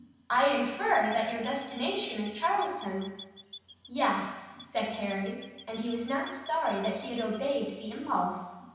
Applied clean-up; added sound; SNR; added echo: none; Squeak / Chirp, tweet; 10 dB; reverberation time 1.1 s.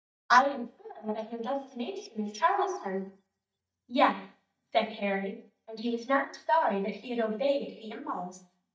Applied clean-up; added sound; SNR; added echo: neural mask model DeepFilterNet 3.